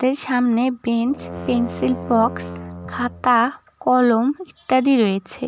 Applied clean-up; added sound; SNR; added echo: none; Brass instrument; 13 dB; none.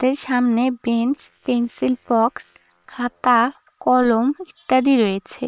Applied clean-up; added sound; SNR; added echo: neural separator model SepFormer WHAM!.